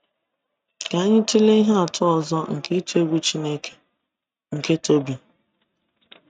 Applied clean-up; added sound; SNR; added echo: neural mask model RNNoise.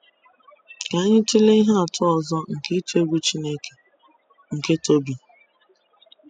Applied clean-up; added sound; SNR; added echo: classical method spectral subtraction.